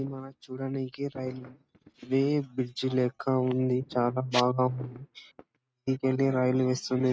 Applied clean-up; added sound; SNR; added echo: neural mask model RNNoise.